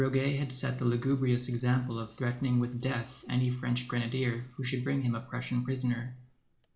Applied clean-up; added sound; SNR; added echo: neural separator model SepFormer DNS4.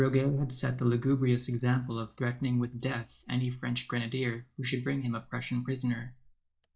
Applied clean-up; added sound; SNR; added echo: neural mask model DeepFilterNet 3.